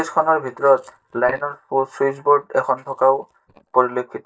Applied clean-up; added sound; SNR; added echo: neural mask model DeepFilterNet 3.